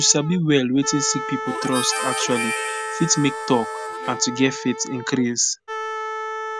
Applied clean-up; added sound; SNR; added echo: none; Harmonica + Wind instrument, woodwind instrument; 6 dB; none.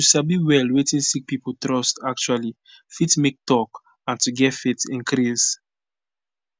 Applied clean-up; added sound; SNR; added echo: none; none; none; none.